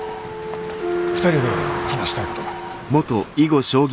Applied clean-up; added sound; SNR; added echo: none; Car passing by; 12 dB; none.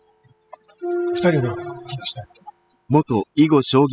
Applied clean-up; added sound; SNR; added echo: classical method spectral subtraction.